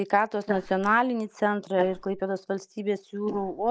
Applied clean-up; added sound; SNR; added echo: neural mask model Resemble Enhance denoiser.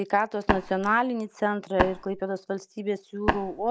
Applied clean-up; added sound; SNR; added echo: none; Tap; 0 dB; none.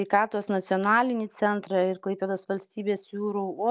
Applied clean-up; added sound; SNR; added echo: none; none; none; none.